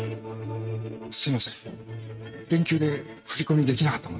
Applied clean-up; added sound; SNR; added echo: neural mask model RNNoise.